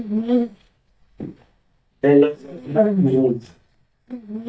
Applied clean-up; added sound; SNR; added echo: neural mask model DeepFilterNet 3.